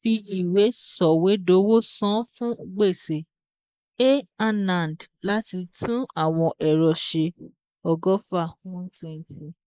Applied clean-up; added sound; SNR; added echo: neural mask model Resemble Enhance denoiser.